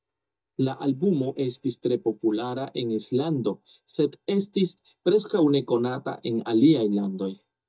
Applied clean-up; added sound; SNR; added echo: neural mask model DeepFilterNet 3.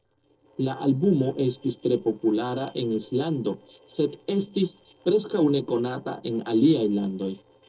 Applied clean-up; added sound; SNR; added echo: neural separator model SepFormer DNS4.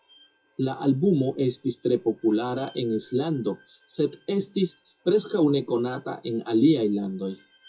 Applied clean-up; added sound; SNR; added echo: classical method WPE with log-MMSE.